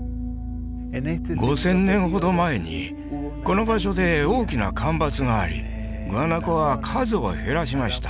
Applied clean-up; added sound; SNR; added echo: none; none; none; none.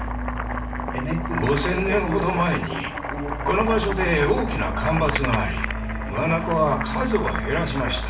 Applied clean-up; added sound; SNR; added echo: none; Boiling; 8 dB; reverberation time 0.4 s.